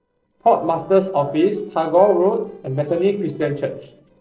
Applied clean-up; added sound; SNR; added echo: neural separator model SepFormer DNS4.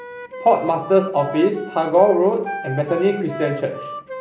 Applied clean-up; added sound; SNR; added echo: none; Wind instrument, woodwind instrument; 13 dB; reverberation time 0.5 s.